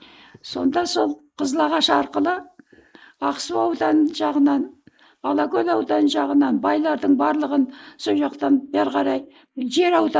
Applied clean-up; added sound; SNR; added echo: neural mask model Resemble Enhance denoiser.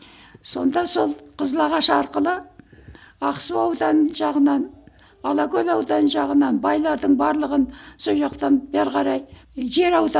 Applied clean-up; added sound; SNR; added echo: none; none; none; none.